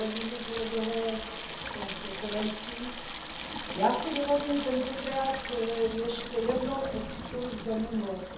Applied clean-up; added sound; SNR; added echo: none; Sink (filling or washing) / Water tap, faucet; 3 dB; reverberation time 0.7 s.